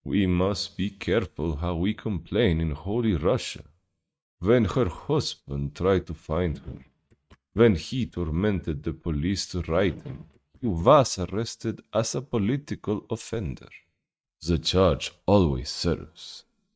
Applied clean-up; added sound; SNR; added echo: neural mask model RNNoise.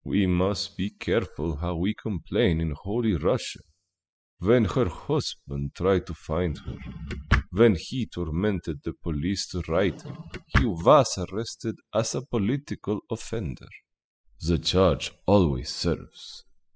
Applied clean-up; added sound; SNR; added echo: classical method spectral subtraction.